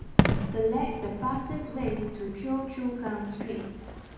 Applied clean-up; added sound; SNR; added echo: none; Fireworks; -1 dB; reverberation time 1.0 s.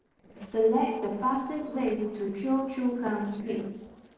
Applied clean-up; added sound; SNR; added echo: neural separator model SepFormer DNS4.